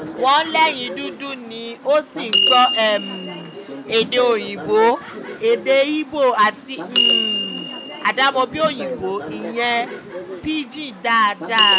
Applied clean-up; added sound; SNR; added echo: none; Door / Bell; 5 dB; none.